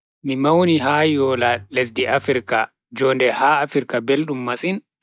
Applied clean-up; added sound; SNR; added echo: neural mask model DeepFilterNet 3.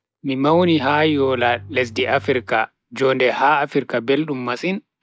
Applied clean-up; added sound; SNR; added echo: none; Bowed string instrument; 19 dB; none.